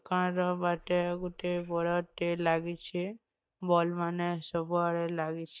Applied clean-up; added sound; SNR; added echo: neural mask model DeepFilterNet 3.